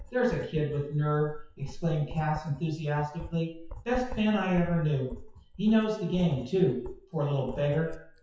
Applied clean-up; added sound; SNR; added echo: classical method WPE with log-MMSE.